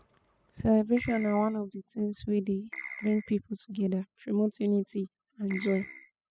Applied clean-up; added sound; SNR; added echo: classical method spectral subtraction.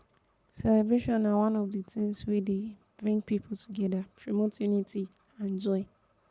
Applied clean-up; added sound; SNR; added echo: none; none; none; none.